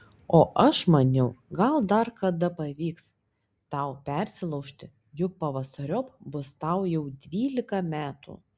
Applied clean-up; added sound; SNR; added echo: none; none; none; none.